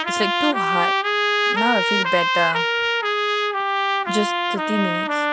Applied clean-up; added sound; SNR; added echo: none; Trumpet; -5 dB; none.